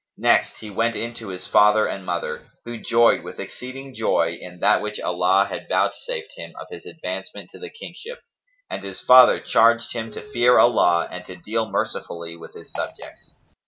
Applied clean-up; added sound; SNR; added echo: none; Telephone + Fart; 17 dB; none.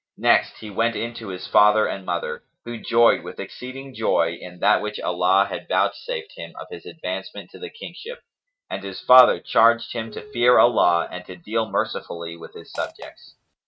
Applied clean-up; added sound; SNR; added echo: neural mask model RNNoise.